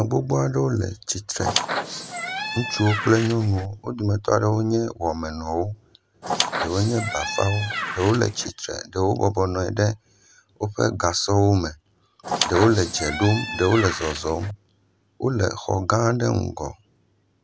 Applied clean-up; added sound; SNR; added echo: none; Squeak; 5 dB; none.